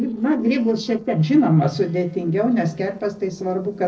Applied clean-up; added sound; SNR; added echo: neural separator model SepFormer DNS4.